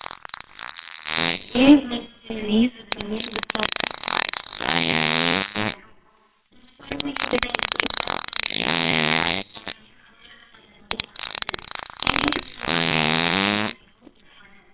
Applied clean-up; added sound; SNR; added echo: neural separator model SepFormer WHAMR!.